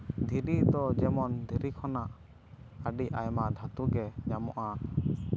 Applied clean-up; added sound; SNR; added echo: none; none; none; none.